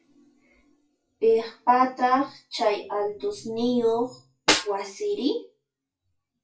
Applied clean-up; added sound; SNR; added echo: classical method WPE with log-MMSE.